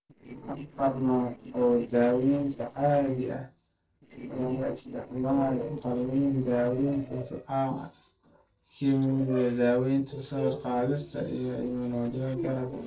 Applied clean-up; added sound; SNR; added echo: neural separator model SepFormer DNS4.